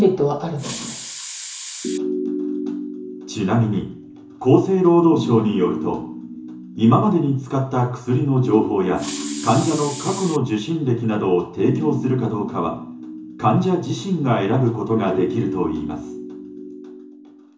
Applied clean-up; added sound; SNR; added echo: none; Hiss; 12 dB; reverberation time 0.7 s.